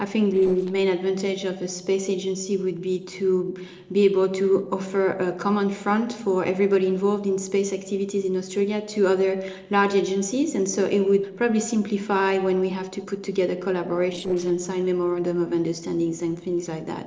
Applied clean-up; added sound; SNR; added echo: neural separator model SepFormer DNS4.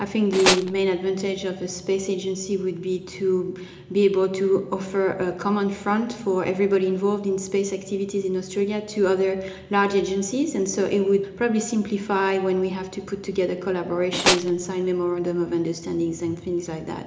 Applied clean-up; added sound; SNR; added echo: none; Tools; -1 dB; reverberation time 0.8 s.